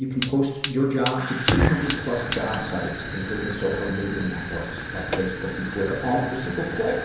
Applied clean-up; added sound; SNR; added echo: none; Fire; 3 dB; reverberation time 1.0 s.